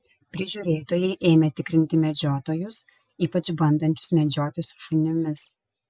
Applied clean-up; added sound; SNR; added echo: none; none; none; none.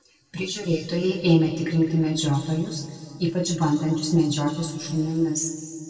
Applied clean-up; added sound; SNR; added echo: none; none; none; reverberation time 2.1 s.